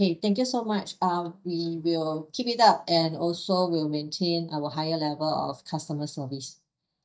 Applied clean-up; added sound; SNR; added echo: neural mask model DeepFilterNet 3.